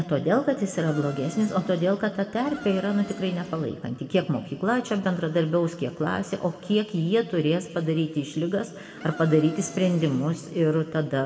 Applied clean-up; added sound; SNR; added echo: none; Insect; 15 dB; reverberation time 2.1 s.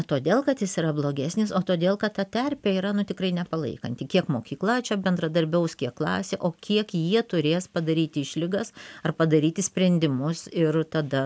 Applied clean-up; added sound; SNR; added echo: none; none; none; none.